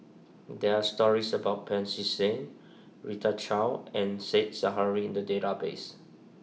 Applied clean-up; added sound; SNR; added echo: none; none; none; none.